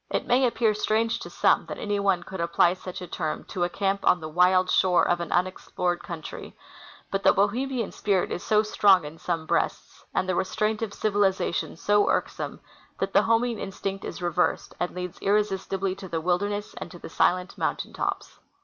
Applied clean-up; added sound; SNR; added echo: none; none; none; none.